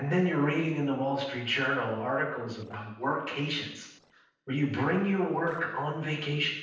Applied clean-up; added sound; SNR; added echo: neural separator model SepFormer DNS4.